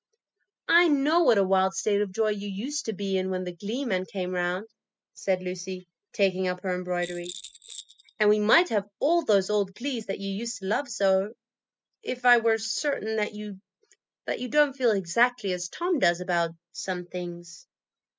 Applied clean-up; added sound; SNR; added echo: classical method spectral subtraction.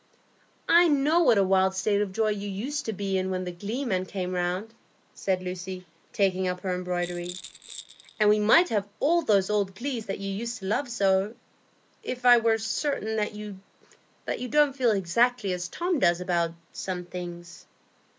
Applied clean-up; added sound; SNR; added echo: none; Rattle; 18 dB; none.